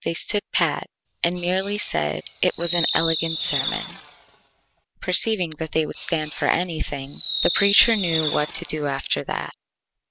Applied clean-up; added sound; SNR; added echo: none; Fireworks; 1 dB; none.